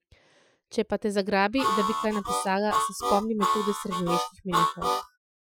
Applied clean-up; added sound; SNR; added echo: classical method Wiener filter.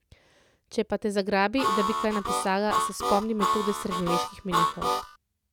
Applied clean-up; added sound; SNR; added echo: none; Harmonica; -1 dB; none.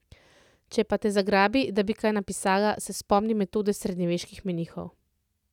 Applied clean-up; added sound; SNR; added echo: none; none; none; none.